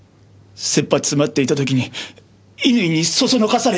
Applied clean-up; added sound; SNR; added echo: none; none; none; none.